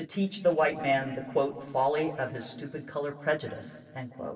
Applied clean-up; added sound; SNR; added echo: neural separator model SepFormer DNS4.